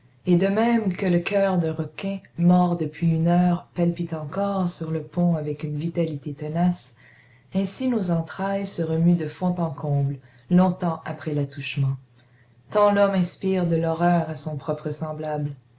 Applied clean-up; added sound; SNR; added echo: none; none; none; none.